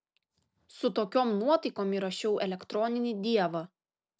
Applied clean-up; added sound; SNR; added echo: none; none; none; none.